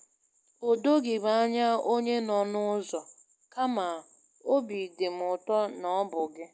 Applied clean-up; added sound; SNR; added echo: none; none; none; none.